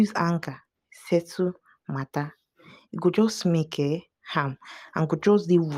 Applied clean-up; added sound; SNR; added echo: none; none; none; none.